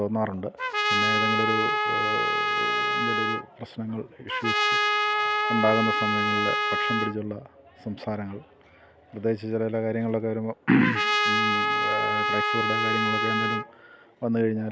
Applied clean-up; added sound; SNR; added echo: none; Trumpet; -4 dB; none.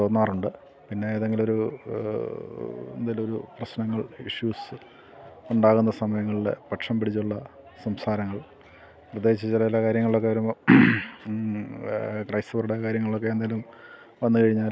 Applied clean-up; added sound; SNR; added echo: none; none; none; none.